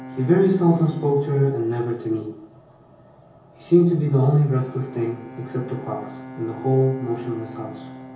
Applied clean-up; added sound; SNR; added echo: none; Bowed string instrument; 18 dB; reverberation time 0.7 s.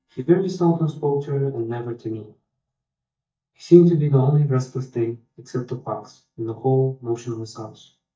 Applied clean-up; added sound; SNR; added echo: neural mask model DeepFilterNet 3.